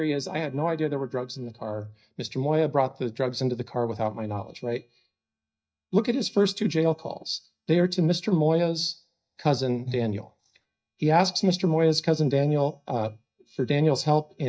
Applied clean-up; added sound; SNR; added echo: neural mask model DeepFilterNet 3.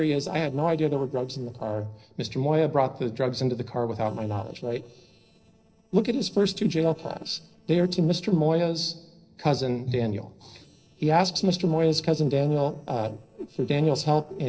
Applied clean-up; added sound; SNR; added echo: neural separator model SepFormer DNS4.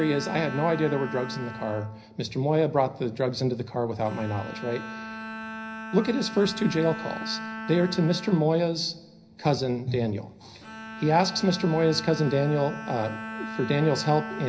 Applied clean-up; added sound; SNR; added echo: none; Bowed string instrument; 11 dB; reverberation time 0.5 s.